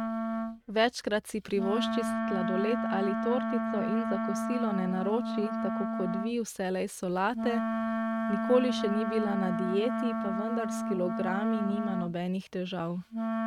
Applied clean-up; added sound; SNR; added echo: neural mask model RNNoise.